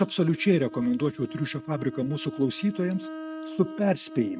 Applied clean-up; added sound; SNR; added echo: neural mask model RNNoise.